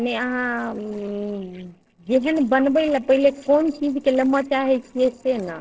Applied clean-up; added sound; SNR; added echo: neural separator model SepFormer DNS4.